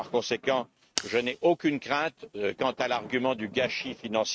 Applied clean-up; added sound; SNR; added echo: neural mask model RNNoise.